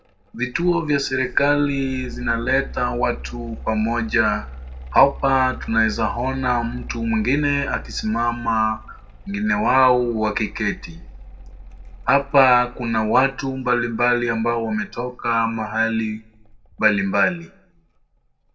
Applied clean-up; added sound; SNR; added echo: none; Mechanical fan; 14 dB; reverberation time 0.3 s.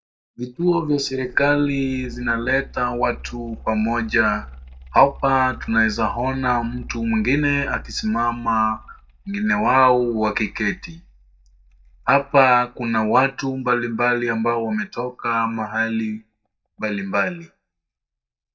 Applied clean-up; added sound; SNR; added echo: neural mask model DeepFilterNet 3.